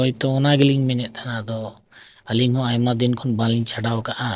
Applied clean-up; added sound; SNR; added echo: neural separator model SepFormer DNS4.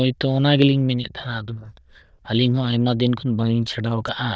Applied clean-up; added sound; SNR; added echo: neural diffusion model UNIVERSE++.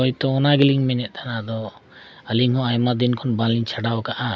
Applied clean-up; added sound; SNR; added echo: none; none; none; none.